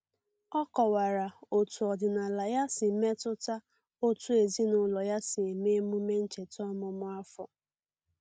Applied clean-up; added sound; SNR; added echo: none; none; none; none.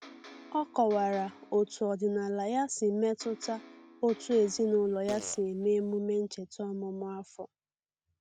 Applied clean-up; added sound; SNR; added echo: none; Electric guitar + Fart; 18 dB; none.